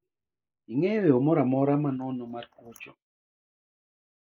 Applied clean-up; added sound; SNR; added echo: neural mask model Resemble Enhance denoiser.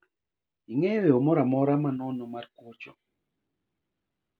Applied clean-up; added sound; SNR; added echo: none; none; none; none.